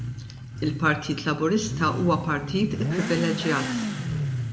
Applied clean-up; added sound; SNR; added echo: none; Motorcycle / Accelerating, revving, vroom; 4 dB; reverberation time 1.2 s.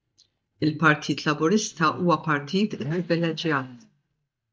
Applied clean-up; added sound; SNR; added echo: neural mask model DeepFilterNet 3.